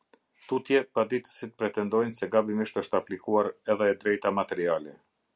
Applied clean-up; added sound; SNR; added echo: none; none; none; none.